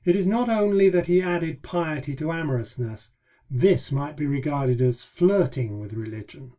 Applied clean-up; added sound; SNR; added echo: none; none; none; reverberation time 0.2 s.